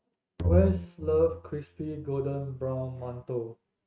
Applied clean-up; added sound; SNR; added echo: neural mask model RNNoise.